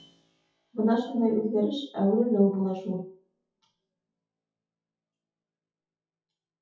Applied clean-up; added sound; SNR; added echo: classical method WPE with log-MMSE.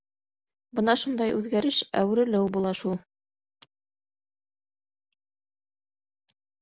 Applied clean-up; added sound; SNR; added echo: none; none; none; none.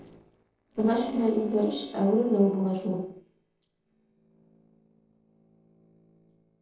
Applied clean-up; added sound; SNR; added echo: neural separator model SepFormer DNS4.